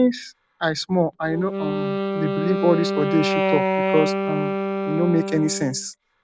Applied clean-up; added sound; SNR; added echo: none; Wind instrument, woodwind instrument; 2 dB; none.